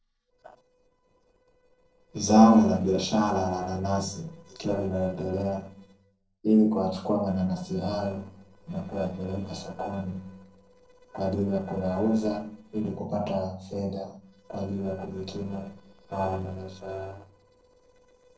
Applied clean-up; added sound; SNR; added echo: neural separator model SepFormer DNS4.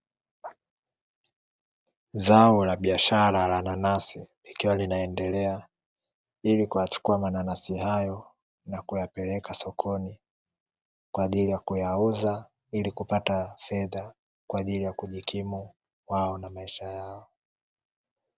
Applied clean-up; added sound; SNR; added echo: none; none; none; none.